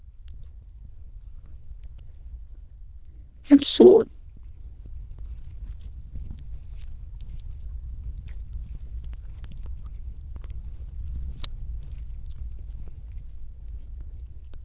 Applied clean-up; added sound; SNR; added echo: neural diffusion model UNIVERSE++.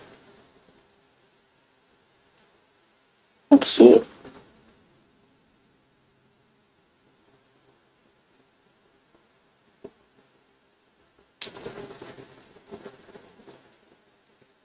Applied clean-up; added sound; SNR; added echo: neural mask model RNNoise.